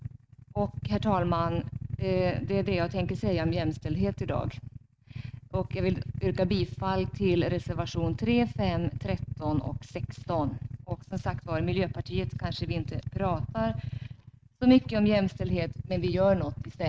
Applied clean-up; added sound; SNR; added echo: neural mask model RNNoise.